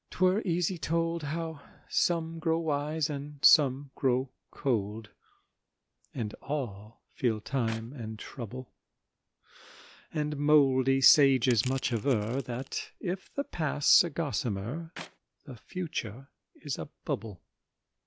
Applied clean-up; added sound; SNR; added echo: none; Crushing + Clapping; 17 dB; none.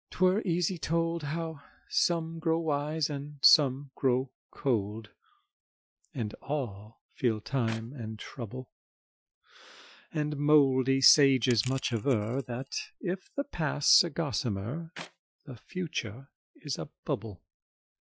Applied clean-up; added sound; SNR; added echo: classical method Wiener filter.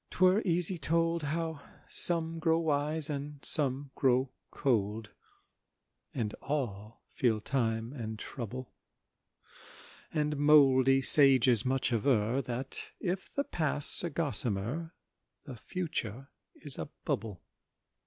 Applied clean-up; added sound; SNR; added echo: none; none; none; none.